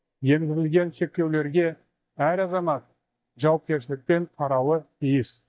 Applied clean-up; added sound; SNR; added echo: neural mask model DeepFilterNet 3.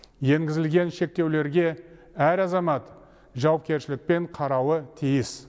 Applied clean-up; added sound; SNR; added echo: none; none; none; none.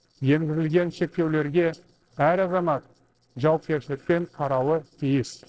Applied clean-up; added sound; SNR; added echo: neural separator model SepFormer DNS4.